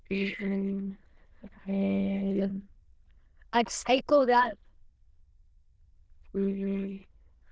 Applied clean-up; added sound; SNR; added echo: neural diffusion model UNIVERSE++.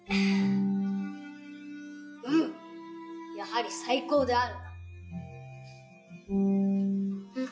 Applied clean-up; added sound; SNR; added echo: classical method log-MMSE.